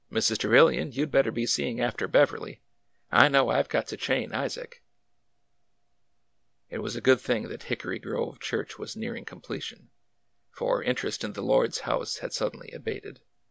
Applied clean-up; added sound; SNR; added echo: none; none; none; none.